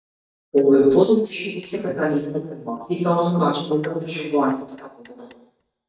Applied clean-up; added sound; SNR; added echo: neural mask model DeepFilterNet 3.